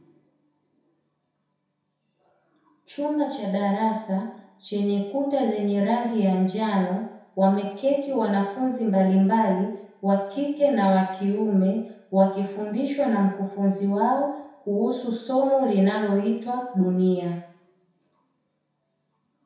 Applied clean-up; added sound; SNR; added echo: none; none; none; reverberation time 0.7 s.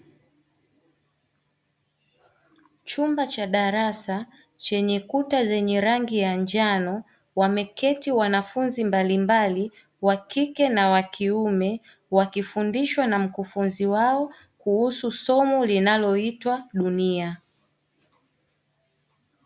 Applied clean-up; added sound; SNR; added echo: none; none; none; none.